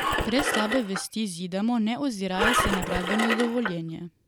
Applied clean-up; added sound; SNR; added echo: none; Engine; 2 dB; none.